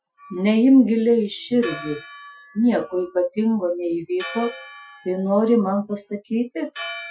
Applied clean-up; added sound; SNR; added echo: classical method Wiener filter.